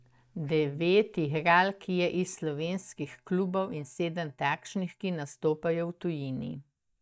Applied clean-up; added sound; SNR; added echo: neural mask model DeepFilterNet 3.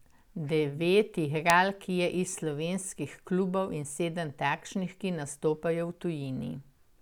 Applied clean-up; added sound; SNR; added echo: none; none; none; none.